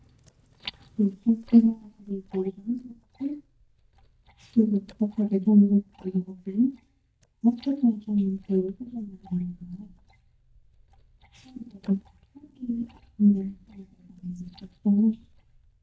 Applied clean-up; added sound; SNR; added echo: neural mask model DeepFilterNet 3.